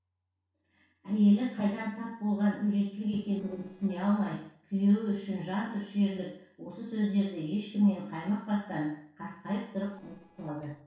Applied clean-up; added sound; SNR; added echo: neural separator model SepFormer DNS4.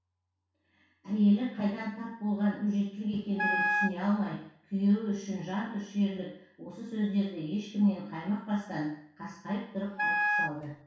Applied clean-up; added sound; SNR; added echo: none; Wind instrument, woodwind instrument; -1 dB; reverberation time 0.6 s.